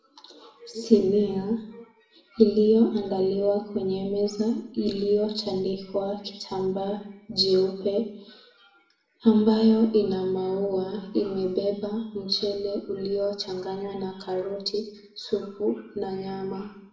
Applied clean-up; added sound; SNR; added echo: none; none; none; reverberation time 0.7 s.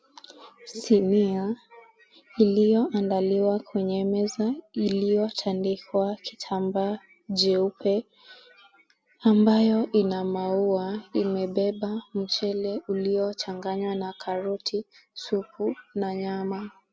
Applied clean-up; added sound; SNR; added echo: none; none; none; none.